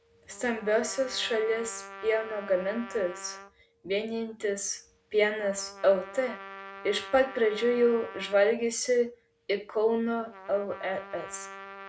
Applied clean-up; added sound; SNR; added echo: none; Trumpet; 16 dB; none.